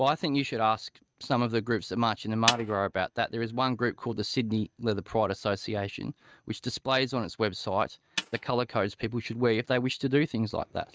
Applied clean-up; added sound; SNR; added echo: neural mask model RNNoise.